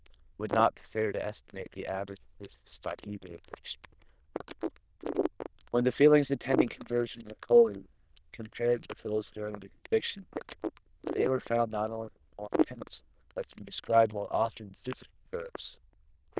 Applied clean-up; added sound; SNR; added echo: neural diffusion model UNIVERSE++.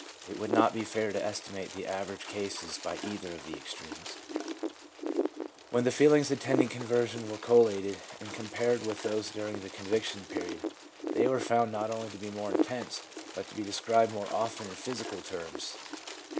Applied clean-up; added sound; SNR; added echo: none; Wind; 6 dB; none.